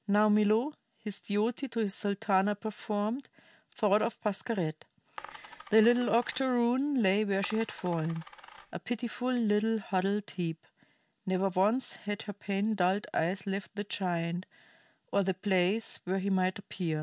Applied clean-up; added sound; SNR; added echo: none; Coin (dropping); 18 dB; none.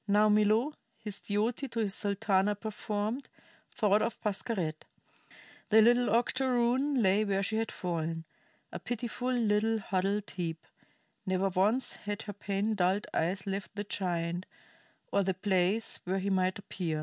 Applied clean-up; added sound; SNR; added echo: none; none; none; none.